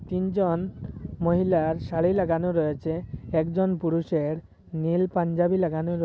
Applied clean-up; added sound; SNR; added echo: none; none; none; none.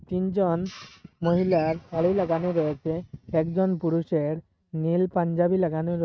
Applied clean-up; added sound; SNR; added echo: neural mask model RNNoise.